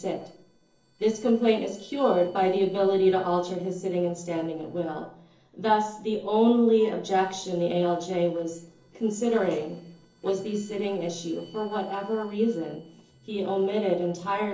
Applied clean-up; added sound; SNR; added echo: neural separator model SepFormer DNS4.